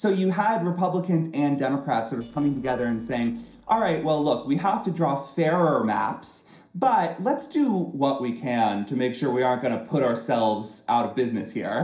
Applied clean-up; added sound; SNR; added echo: neural separator model SepFormer DNS4.